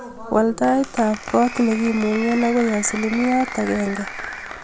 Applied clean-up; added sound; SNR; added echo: none; Applause; 11 dB; none.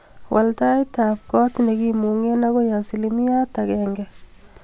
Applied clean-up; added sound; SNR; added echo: none; none; none; none.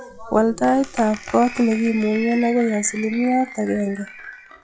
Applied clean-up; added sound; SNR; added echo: classical method log-MMSE.